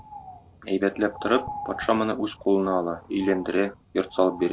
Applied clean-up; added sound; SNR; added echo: none; Bird; 16 dB; none.